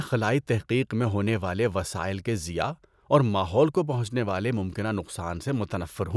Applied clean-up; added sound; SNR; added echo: none; none; none; none.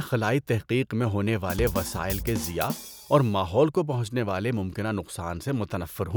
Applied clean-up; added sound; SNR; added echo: none; Drum kit; 8 dB; none.